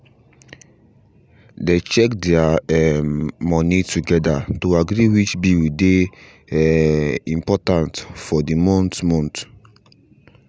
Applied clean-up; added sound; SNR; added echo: none; none; none; none.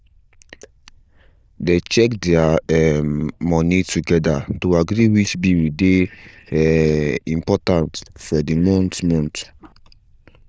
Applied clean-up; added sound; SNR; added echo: neural diffusion model UNIVERSE++.